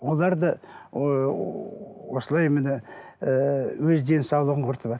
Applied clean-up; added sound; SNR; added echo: none; none; none; none.